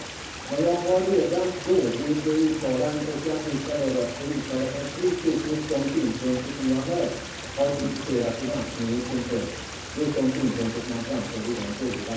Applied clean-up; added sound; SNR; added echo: none; Stream; 10 dB; reverberation time 0.7 s.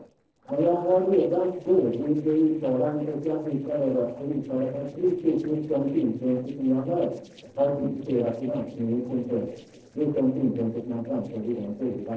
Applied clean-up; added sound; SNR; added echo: neural separator model SepFormer DNS4.